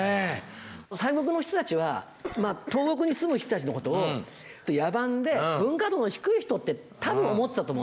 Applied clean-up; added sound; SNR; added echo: none; Cough; 19 dB; none.